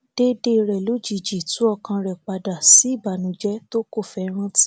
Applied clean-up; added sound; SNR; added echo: none; none; none; none.